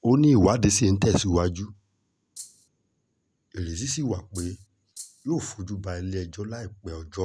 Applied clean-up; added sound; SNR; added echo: none; Rattle (instrument); 16 dB; none.